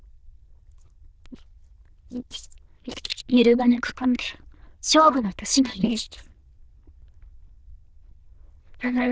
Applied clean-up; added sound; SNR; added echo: neural diffusion model UNIVERSE++.